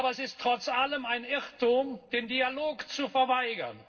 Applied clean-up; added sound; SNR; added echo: neural separator model SepFormer DNS4.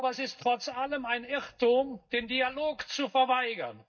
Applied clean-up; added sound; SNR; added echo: neural mask model DeepFilterNet 3.